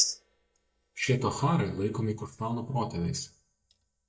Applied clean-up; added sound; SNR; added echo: neural mask model DeepFilterNet 3.